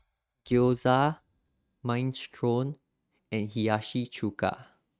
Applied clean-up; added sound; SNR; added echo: neural mask model RNNoise.